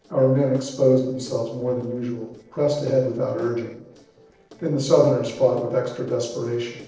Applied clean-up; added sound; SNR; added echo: neural separator model SepFormer DNS4.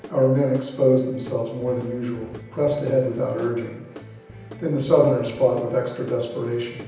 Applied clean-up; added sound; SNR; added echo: none; Guitar / Drum; 19 dB; reverberation time 0.9 s.